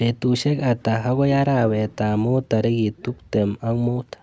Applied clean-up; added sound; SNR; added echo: none; none; none; none.